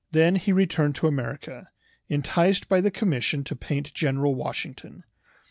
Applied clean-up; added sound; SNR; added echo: none; none; none; none.